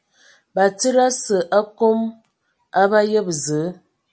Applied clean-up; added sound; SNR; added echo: none; none; none; none.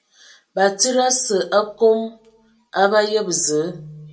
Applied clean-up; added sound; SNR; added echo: none; none; none; reverberation time 0.2 s.